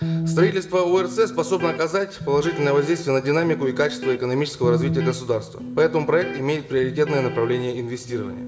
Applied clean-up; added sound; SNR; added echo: none; Electric guitar; 8 dB; reverberation time 0.5 s.